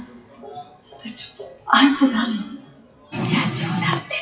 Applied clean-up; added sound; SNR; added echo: classical method WPE with log-MMSE.